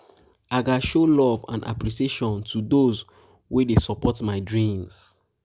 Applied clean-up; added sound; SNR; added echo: none; none; none; none.